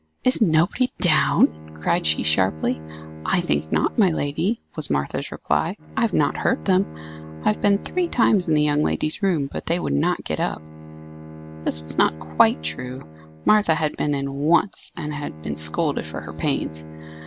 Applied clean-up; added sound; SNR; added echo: none; Bowed string instrument; 16 dB; none.